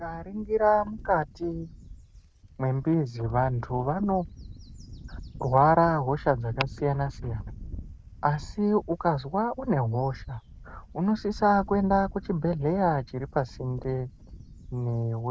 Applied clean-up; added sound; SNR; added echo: none; Wind / Bird; 15 dB; none.